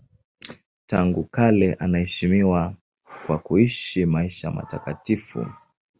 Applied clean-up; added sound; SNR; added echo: none; none; none; none.